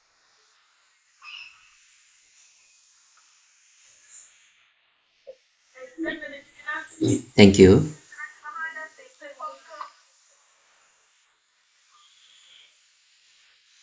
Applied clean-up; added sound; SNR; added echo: neural mask model Resemble Enhance denoiser.